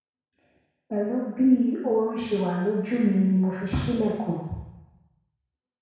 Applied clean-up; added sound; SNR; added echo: none; none; none; reverberation time 1.1 s.